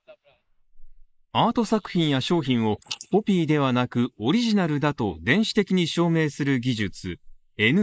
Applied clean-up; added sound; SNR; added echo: neural mask model Resemble Enhance denoiser.